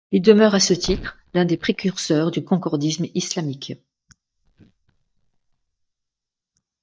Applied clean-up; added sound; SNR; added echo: neural mask model DeepFilterNet 3.